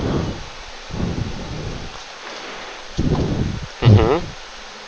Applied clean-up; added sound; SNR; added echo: none; none; none; none.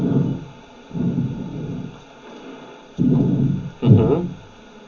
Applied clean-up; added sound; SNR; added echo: none; none; none; reverberation time 0.3 s.